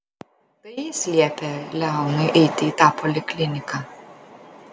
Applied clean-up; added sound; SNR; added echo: none; none; none; none.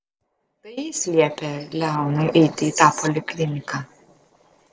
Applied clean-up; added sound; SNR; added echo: neural separator model SepFormer DNS4.